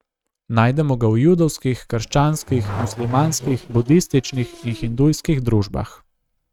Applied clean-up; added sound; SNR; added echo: neural mask model RNNoise.